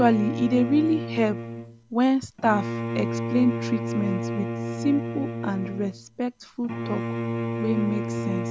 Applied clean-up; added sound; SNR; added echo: none; Bowed string instrument; 4 dB; none.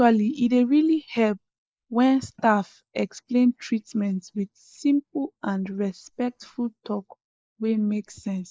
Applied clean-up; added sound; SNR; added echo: neural mask model Resemble Enhance denoiser.